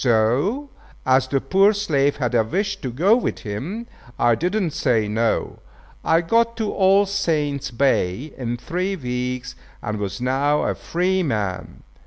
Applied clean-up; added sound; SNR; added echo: none; none; none; none.